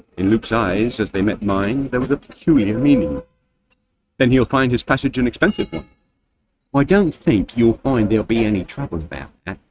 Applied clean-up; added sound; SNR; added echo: neural mask model RNNoise.